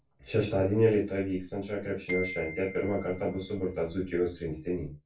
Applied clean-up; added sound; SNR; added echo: none; Glockenspiel; 13 dB; reverberation time 0.2 s.